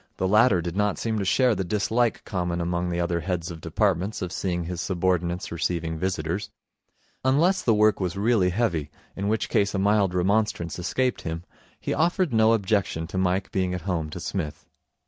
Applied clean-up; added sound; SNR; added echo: none; none; none; none.